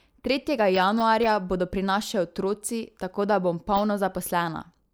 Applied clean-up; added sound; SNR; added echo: neural mask model Resemble Enhance denoiser.